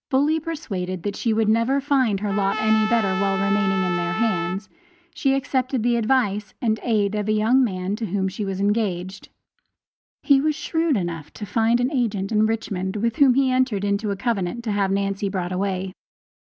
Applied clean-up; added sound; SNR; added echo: none; Trumpet; 8 dB; none.